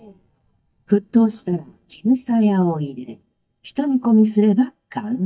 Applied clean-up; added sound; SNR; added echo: neural mask model DeepFilterNet 3.